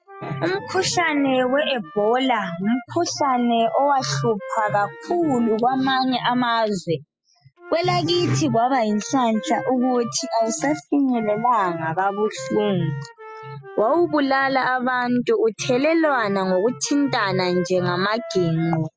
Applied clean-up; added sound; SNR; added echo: classical method spectral subtraction.